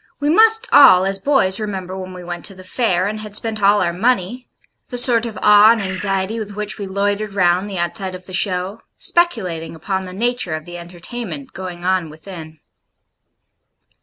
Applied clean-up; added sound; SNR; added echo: none; Bird; 12 dB; none.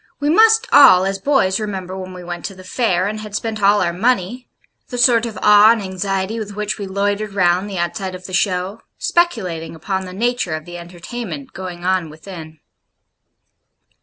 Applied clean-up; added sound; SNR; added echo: none; none; none; none.